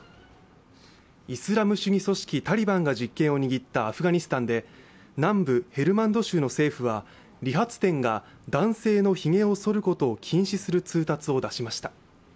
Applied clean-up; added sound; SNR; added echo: none; none; none; none.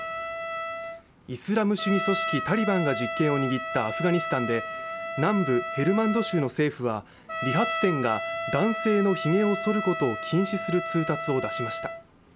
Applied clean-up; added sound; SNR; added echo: none; Trumpet; 6 dB; none.